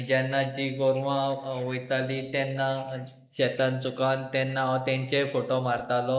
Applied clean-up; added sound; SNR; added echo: neural mask model Resemble Enhance denoiser.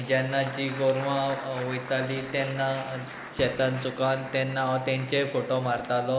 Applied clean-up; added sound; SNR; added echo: none; Applause; 15 dB; none.